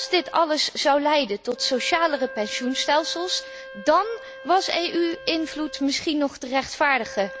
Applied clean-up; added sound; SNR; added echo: none; Wind instrument, woodwind instrument; 17 dB; none.